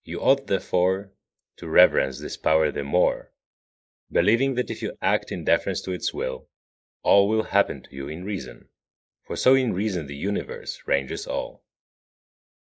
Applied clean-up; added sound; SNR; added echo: neural mask model Resemble Enhance denoiser.